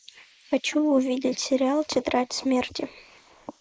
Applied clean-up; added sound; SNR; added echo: neural mask model Resemble Enhance denoiser.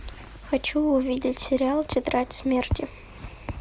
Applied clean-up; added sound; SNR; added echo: none; none; none; none.